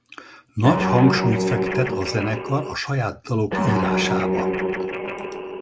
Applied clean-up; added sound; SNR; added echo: none; Guitar; 0 dB; none.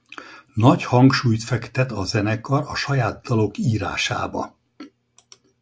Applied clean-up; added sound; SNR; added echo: none; none; none; none.